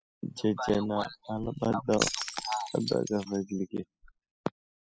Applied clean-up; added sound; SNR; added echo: classical method spectral subtraction.